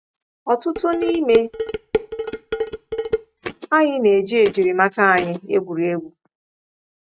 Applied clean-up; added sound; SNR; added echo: neural mask model RNNoise.